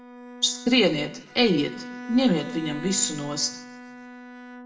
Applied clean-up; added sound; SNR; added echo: none; Bowed string instrument; 14 dB; reverberation time 0.7 s.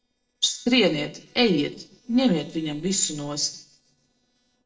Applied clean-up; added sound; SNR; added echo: neural separator model SepFormer DNS4.